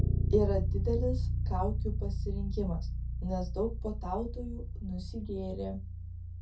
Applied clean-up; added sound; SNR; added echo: none; Bass guitar; -3 dB; reverberation time 0.3 s.